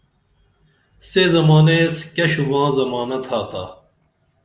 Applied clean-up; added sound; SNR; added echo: none; none; none; none.